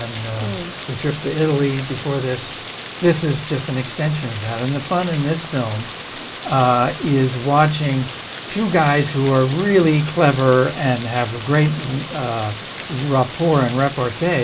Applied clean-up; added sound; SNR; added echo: none; Rain; 10 dB; none.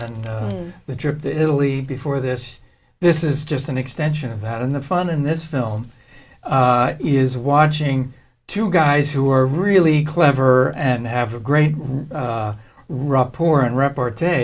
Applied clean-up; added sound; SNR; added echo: none; none; none; none.